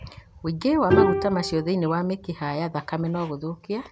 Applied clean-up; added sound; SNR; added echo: none; Bowed string instrument; 1 dB; none.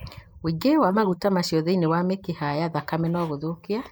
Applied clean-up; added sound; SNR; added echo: neural mask model Resemble Enhance denoiser.